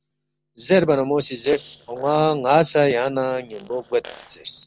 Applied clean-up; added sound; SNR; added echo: neural separator model SepFormer DNS4.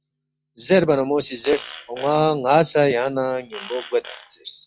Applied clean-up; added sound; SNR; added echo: classical method log-MMSE.